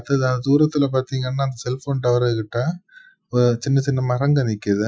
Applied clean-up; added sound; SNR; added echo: classical method Wiener filter.